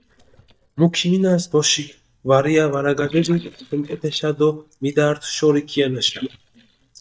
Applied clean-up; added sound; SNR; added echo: neural mask model DeepFilterNet 3.